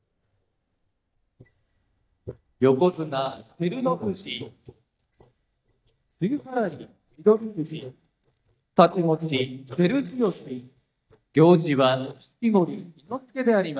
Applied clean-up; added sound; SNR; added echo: neural mask model DeepFilterNet 3.